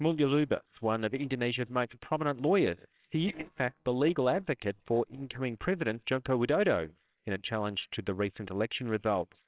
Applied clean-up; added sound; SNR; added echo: neural separator model SepFormer WHAMR!.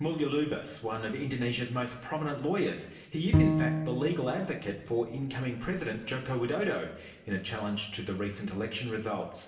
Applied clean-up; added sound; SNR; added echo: none; Bowed string instrument; -2 dB; reverberation time 1.1 s.